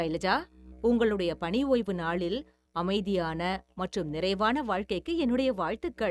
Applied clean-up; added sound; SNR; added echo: neural mask model RNNoise.